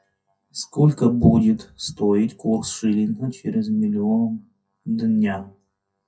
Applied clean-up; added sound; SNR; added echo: classical method WPE with log-MMSE.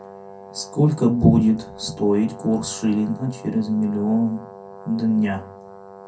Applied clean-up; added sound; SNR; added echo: none; Brass instrument; 19 dB; reverberation time 0.3 s.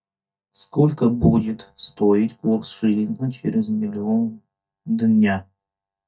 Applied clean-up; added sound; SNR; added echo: neural mask model DeepFilterNet 3.